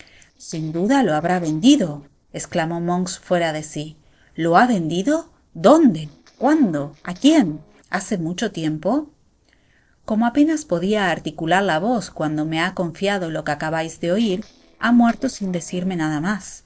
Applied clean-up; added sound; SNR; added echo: neural separator model SepFormer DNS4.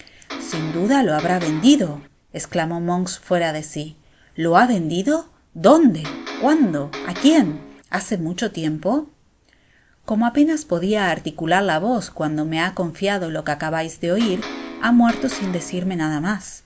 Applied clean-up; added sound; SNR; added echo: none; Electric guitar; 12 dB; none.